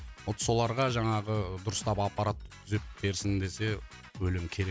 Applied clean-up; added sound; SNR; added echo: none; none; none; none.